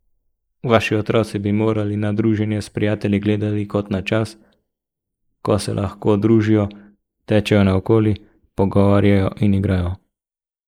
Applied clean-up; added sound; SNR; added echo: neural mask model Resemble Enhance denoiser.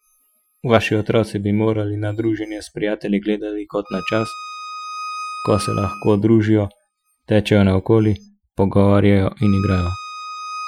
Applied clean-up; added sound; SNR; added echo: classical method Wiener filter.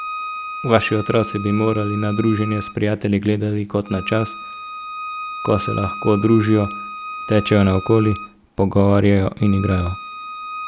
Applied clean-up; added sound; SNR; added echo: none; Bowed string instrument; 12 dB; none.